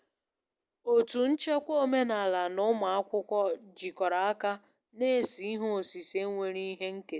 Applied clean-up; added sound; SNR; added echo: none; none; none; none.